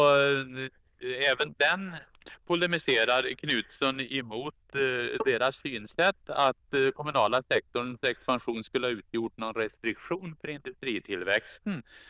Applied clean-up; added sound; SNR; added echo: neural diffusion model UNIVERSE++.